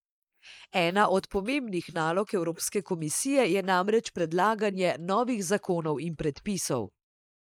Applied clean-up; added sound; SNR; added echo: neural mask model Resemble Enhance denoiser.